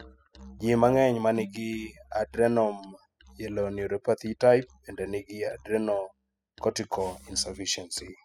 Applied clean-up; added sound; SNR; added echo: classical method spectral subtraction.